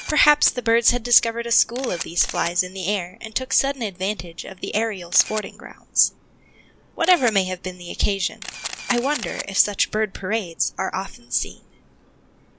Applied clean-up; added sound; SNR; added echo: none; Camera; 15 dB; none.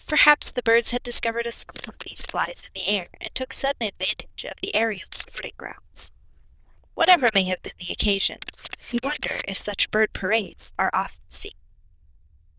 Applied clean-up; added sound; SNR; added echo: neural diffusion model UNIVERSE++.